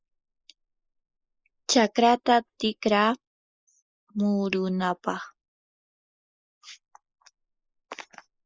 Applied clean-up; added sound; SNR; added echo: neural mask model Resemble Enhance denoiser.